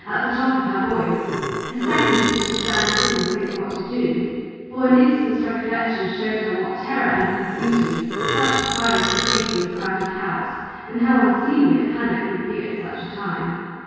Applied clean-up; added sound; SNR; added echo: none; Burping, eructation; 4 dB; reverberation time 2.0 s.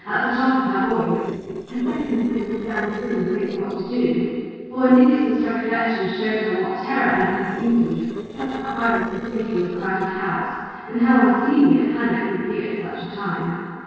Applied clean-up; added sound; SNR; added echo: neural separator model SepFormer DNS4.